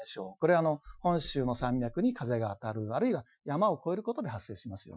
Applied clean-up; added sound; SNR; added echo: classical method Wiener filter.